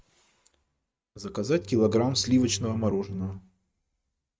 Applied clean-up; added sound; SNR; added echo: neural mask model RNNoise.